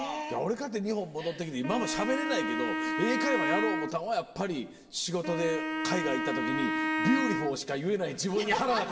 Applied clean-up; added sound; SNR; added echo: none; Wind instrument, woodwind instrument; 1 dB; reverberation time 1.8 s.